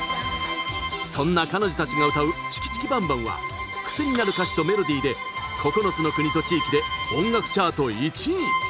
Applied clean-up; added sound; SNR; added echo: none; Bowed string instrument; 5 dB; none.